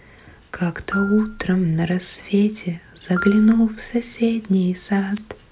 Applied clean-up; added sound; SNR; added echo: none; Marimba, xylophone; 15 dB; none.